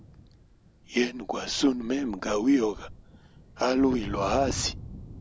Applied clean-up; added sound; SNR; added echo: none; Thunder; 14 dB; none.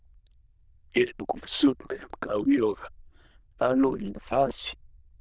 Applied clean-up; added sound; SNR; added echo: neural diffusion model UNIVERSE++.